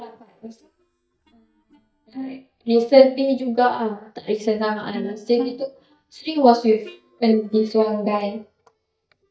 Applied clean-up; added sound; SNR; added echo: neural mask model DeepFilterNet 3.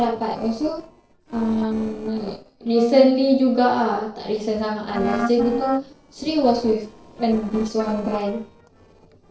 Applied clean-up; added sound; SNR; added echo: neural separator model SepFormer DNS4.